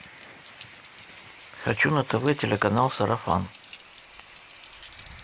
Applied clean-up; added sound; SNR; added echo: none; Rain; 18 dB; none.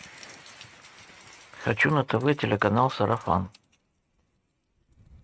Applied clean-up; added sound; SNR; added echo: neural mask model RNNoise.